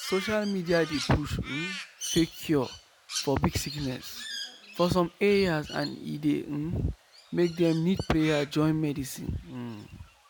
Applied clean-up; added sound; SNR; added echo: none; Crow; 13 dB; none.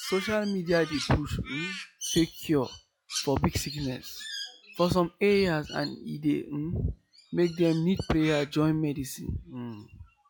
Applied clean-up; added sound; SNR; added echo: classical method log-MMSE.